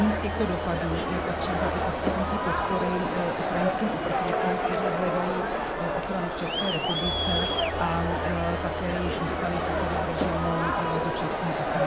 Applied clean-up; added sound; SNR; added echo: none; Crowd; -4 dB; none.